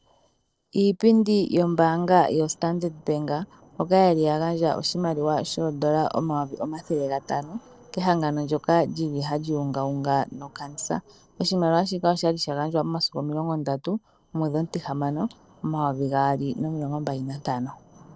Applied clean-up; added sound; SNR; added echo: neural separator model SepFormer DNS4.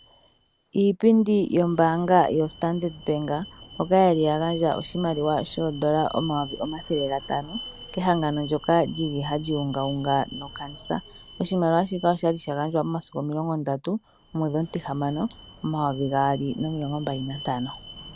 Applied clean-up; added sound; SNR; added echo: none; Alarm; 18 dB; none.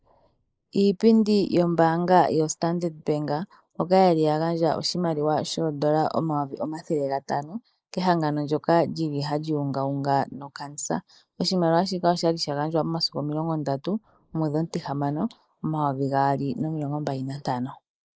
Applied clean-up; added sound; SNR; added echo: neural mask model Resemble Enhance denoiser.